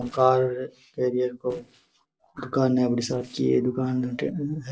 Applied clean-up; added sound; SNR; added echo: neural separator model SepFormer DNS4.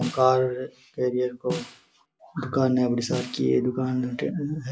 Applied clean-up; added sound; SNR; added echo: none; Snare drum; 14 dB; none.